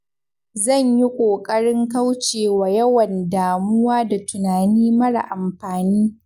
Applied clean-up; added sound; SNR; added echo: none; none; none; none.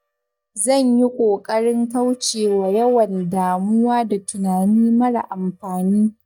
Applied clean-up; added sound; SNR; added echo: neural mask model DeepFilterNet 3.